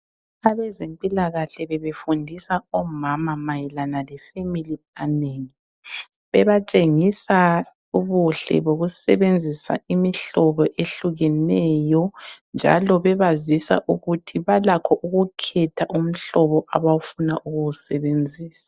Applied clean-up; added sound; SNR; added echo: none; none; none; none.